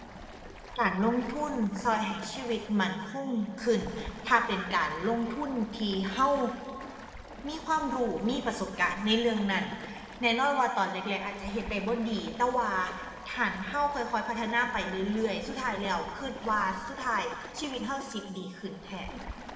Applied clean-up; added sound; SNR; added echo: none; Stream; 15 dB; reverberation time 1.8 s.